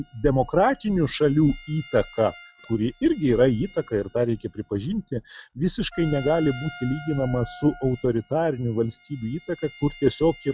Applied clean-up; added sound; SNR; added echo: classical method log-MMSE.